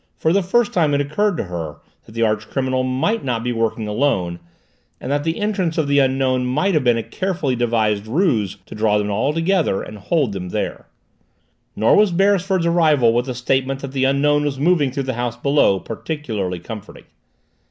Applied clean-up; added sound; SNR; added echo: none; none; none; none.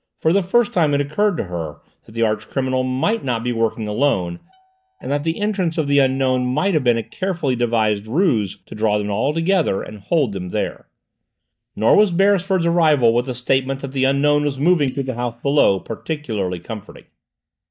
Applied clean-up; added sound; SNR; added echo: neural mask model DeepFilterNet 3.